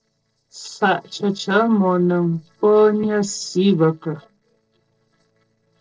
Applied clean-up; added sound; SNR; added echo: neural separator model SepFormer DNS4.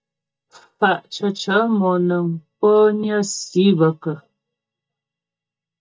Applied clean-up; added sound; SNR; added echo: neural mask model DeepFilterNet 3.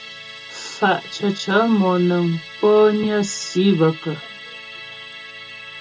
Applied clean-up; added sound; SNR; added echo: none; Musical instrument; 16 dB; reverberation time 0.2 s.